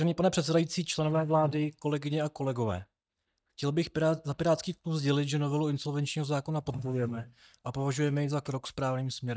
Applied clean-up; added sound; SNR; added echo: neural mask model DeepFilterNet 3.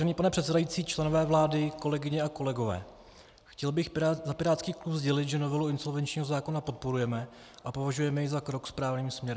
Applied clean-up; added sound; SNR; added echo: none; none; none; none.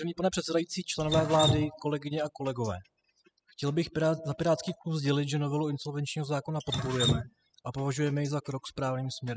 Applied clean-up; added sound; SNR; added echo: classical method spectral subtraction.